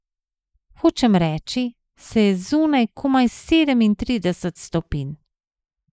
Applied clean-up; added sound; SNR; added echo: neural mask model Resemble Enhance denoiser.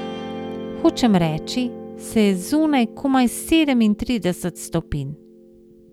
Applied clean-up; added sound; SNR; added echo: none; Guitar; 14 dB; none.